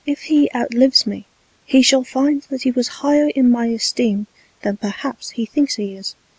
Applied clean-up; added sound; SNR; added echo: none; none; none; none.